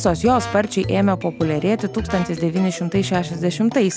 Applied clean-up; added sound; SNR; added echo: none; Brass instrument; 13 dB; none.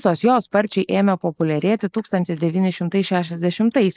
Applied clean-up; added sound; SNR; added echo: neural mask model Resemble Enhance denoiser.